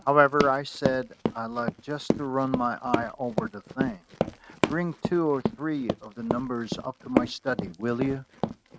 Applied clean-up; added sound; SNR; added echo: neural mask model RNNoise.